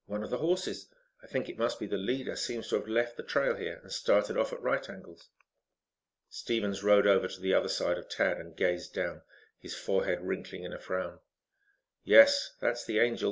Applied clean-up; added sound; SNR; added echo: none; none; none; none.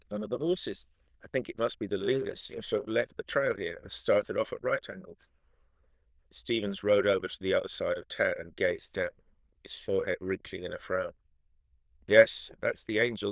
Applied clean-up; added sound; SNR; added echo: neural diffusion model UNIVERSE++.